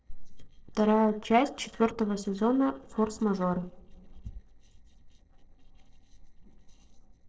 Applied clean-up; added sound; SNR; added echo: neural separator model SepFormer DNS4.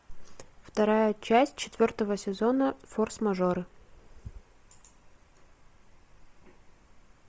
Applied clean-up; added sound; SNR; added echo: none; none; none; none.